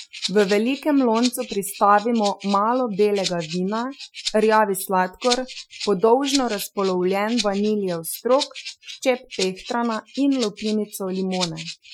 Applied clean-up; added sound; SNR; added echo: classical method Wiener filter.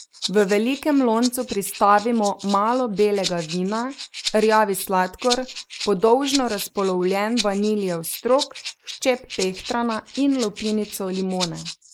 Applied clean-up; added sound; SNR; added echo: neural mask model Resemble Enhance denoiser.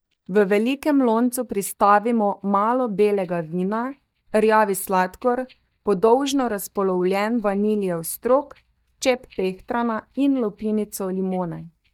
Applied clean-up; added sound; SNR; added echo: neural mask model DeepFilterNet 3.